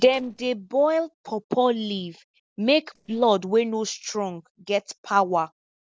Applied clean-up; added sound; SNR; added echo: neural separator model SepFormer DNS4.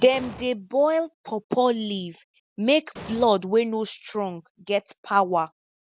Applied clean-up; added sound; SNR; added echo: none; Explosion; 14 dB; none.